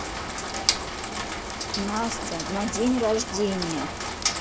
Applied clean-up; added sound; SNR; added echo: none; Rain; 1 dB; none.